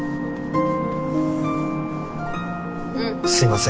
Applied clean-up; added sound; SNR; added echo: none; none; none; reverberation time 0.3 s.